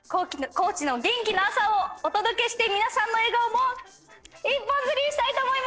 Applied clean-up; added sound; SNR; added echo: neural separator model SepFormer DNS4.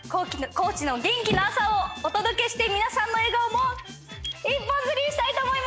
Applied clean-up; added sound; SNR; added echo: none; Car; 14 dB; none.